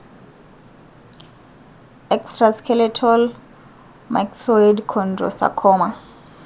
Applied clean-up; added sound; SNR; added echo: none; none; none; none.